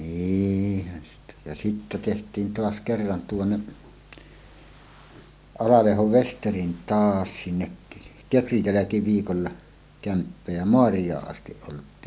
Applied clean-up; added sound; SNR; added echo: none; none; none; none.